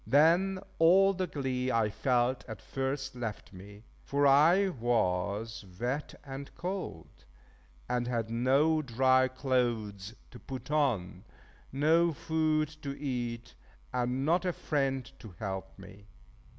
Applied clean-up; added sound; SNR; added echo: none; none; none; none.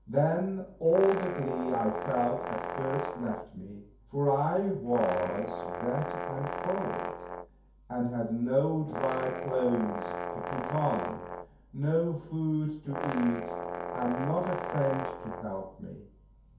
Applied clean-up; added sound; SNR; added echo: none; Brass instrument; 6 dB; reverberation time 0.6 s.